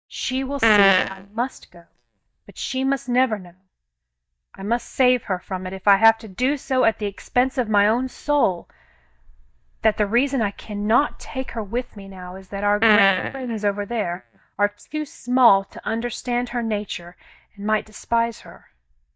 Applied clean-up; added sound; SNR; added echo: neural mask model DeepFilterNet 3.